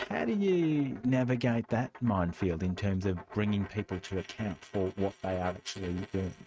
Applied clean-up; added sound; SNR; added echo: neural mask model RNNoise.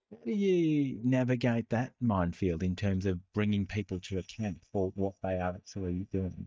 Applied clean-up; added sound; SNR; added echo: neural mask model DeepFilterNet 3.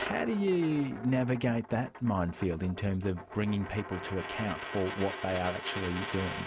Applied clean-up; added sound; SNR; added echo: none; Coin (dropping); 10 dB; none.